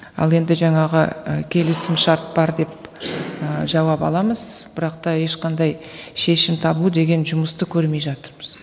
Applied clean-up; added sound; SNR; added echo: none; none; none; none.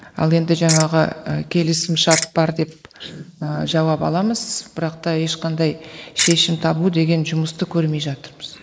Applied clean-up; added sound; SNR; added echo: neural mask model Resemble Enhance denoiser.